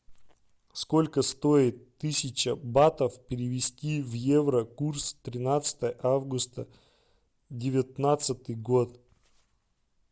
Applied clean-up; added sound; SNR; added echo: none; none; none; none.